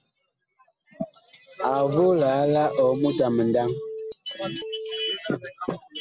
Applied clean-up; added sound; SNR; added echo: none; Telephone; 11 dB; none.